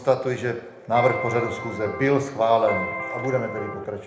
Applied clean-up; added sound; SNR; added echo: none; Electric guitar; 7 dB; reverberation time 0.8 s.